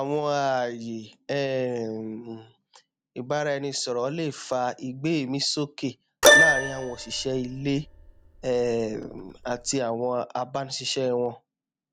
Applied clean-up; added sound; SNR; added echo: none; Keyboard (musical); -4 dB; none.